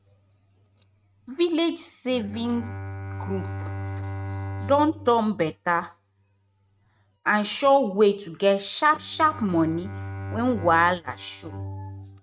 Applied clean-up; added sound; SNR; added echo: neural mask model RNNoise.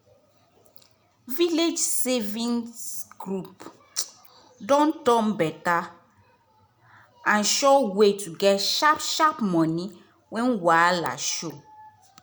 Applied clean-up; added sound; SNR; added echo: none; none; none; none.